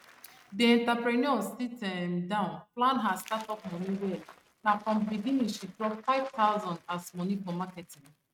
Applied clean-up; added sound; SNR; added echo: neural mask model RNNoise.